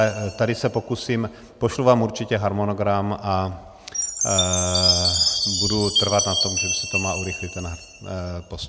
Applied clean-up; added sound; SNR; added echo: none; Chime; 3 dB; none.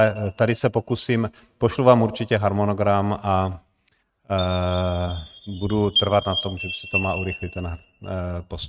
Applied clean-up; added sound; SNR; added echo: neural mask model RNNoise.